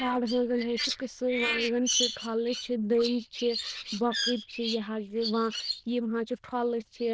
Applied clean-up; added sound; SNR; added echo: neural diffusion model UNIVERSE++.